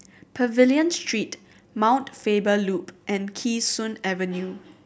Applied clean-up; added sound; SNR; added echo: none; none; none; none.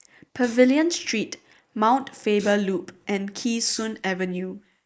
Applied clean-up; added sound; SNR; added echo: neural mask model Resemble Enhance denoiser.